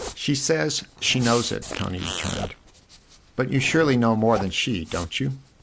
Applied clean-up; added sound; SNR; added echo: none; Zipper (clothing) + Fart; 13 dB; none.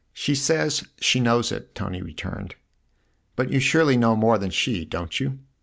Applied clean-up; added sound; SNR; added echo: none; none; none; none.